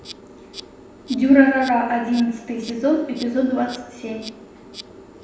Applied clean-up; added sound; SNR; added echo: none; Insect; 19 dB; reverberation time 0.8 s.